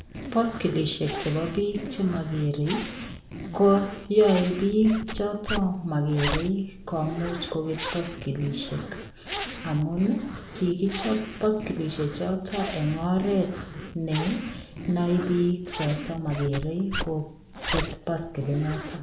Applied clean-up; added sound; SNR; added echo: none; Zipper (clothing); 9 dB; reverberation time 0.6 s.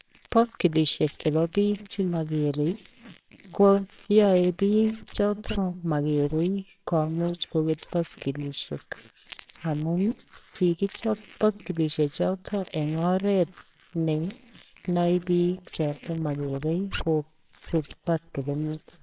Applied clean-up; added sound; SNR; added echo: neural separator model SepFormer WHAMR!.